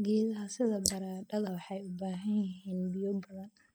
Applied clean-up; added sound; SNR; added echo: neural mask model Resemble Enhance denoiser.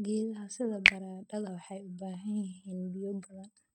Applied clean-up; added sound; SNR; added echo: neural mask model RNNoise.